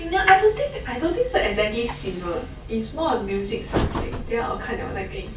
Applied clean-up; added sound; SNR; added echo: none; Train; 10 dB; reverberation time 0.6 s.